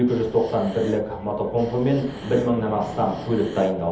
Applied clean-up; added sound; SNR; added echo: none; Breathing; 17 dB; reverberation time 0.8 s.